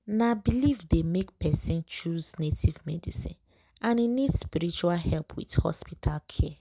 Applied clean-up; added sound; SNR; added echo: none; none; none; none.